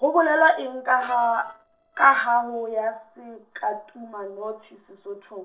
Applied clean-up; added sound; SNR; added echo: neural separator model SepFormer DNS4.